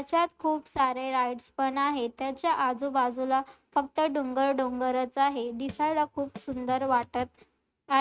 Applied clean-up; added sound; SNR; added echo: neural mask model RNNoise.